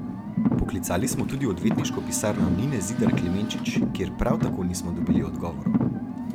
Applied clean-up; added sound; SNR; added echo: none; Car; -2 dB; none.